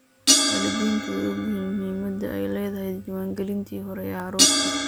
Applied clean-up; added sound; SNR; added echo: none; Crash cymbal; -2 dB; none.